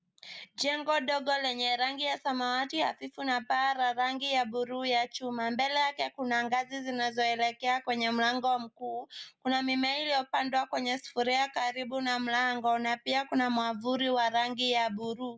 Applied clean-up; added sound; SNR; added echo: none; none; none; none.